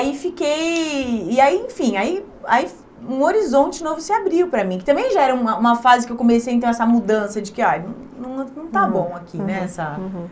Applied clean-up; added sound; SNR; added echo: none; none; none; none.